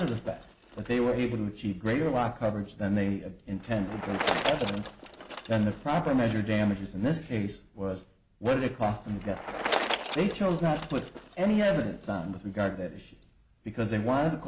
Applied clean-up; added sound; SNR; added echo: none; Bicycle; 9 dB; none.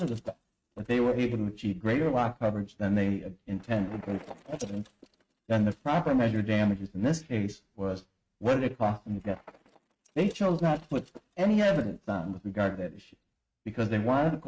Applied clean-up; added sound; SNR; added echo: neural mask model RNNoise.